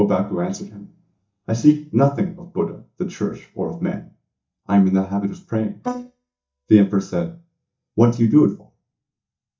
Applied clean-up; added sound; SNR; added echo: neural mask model DeepFilterNet 3.